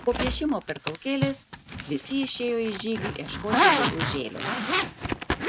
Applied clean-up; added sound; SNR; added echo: none; Zipper (clothing); -2 dB; none.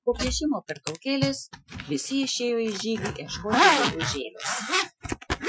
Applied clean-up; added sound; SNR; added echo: classical method Wiener filter.